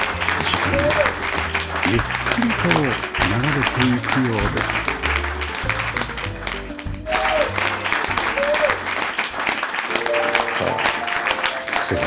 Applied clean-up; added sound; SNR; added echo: none; Applause / Cheering; -3 dB; none.